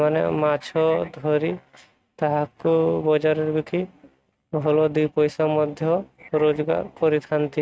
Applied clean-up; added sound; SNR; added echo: neural mask model RNNoise.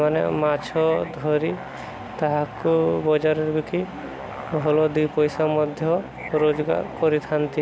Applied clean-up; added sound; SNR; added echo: none; Musical instrument; 16 dB; none.